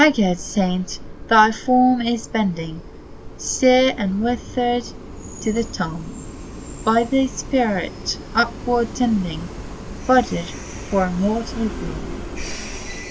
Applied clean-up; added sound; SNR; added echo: none; Train; 11 dB; none.